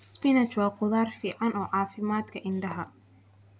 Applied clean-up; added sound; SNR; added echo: none; none; none; none.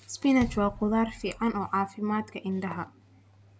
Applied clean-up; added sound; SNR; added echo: none; Bass drum; 14 dB; none.